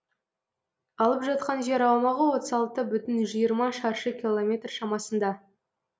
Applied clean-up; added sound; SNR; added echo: none; none; none; none.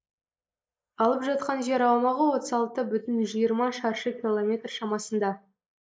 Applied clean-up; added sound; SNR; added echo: neural mask model Resemble Enhance denoiser.